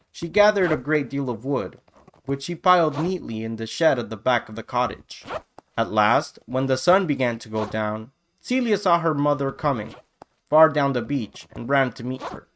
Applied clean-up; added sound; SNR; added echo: neural mask model RNNoise.